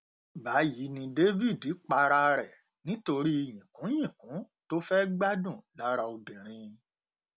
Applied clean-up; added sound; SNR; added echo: none; none; none; none.